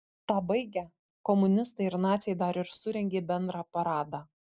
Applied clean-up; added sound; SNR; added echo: none; none; none; none.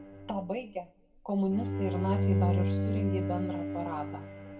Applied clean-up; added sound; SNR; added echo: none; Bowed string instrument; -3 dB; reverberation time 0.4 s.